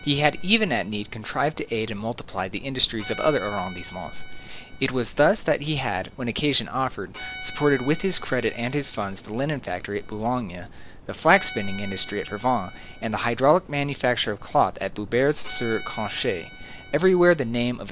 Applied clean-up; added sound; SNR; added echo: none; Bowed string instrument; 19 dB; none.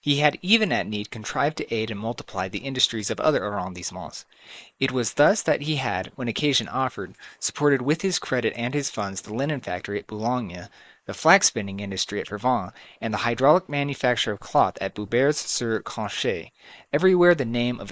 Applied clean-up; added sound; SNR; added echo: neural mask model Resemble Enhance denoiser.